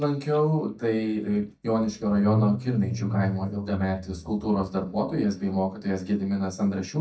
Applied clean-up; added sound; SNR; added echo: neural mask model DeepFilterNet 3.